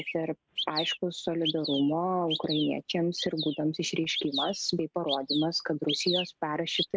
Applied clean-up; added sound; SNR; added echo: neural mask model RNNoise.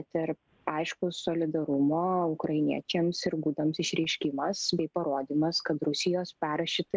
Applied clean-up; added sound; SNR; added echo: none; none; none; none.